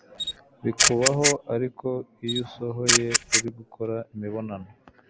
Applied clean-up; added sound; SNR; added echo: none; Camera; -4 dB; none.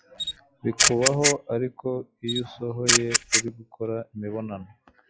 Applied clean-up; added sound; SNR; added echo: classical method log-MMSE.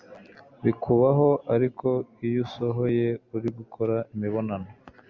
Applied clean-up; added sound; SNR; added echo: none; none; none; none.